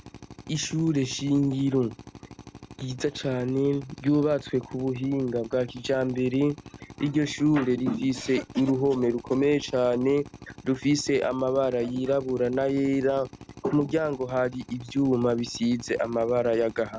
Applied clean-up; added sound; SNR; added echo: none; Drill + Cough; 18 dB; none.